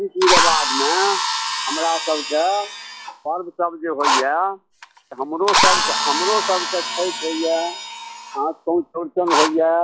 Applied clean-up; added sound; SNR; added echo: classical method log-MMSE.